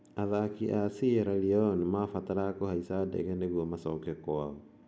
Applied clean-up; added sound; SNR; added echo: none; none; none; none.